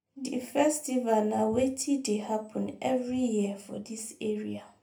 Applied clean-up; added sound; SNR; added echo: none; none; none; reverberation time 0.3 s.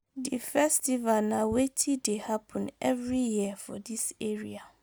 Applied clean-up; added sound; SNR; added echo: none; none; none; none.